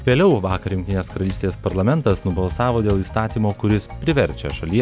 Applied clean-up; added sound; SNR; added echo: none; none; none; none.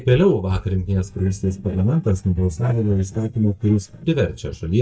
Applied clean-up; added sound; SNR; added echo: neural mask model DeepFilterNet 3.